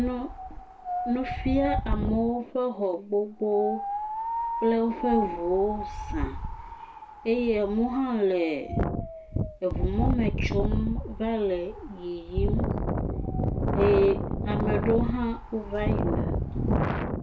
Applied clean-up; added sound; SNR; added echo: none; Wind; 1 dB; reverberation time 0.2 s.